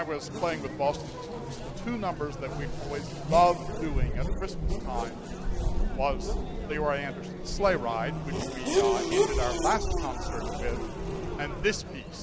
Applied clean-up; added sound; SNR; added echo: none; Race car, auto racing / Accelerating, revving, vroom; -1 dB; none.